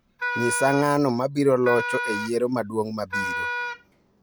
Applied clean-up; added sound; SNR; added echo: none; Wind instrument, woodwind instrument; 6 dB; none.